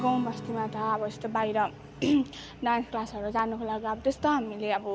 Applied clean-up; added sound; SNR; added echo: none; Guitar; 16 dB; none.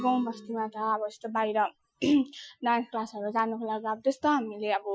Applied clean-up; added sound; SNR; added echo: classical method Wiener filter.